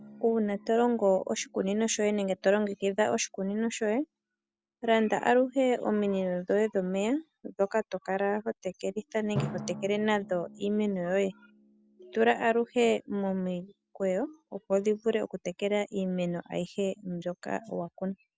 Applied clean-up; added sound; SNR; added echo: none; Drum; 19 dB; none.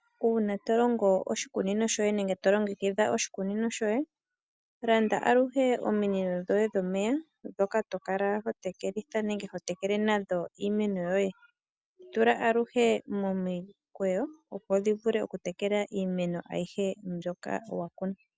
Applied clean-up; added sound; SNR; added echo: none; none; none; none.